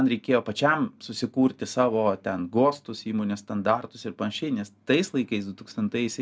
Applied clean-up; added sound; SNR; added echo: none; none; none; none.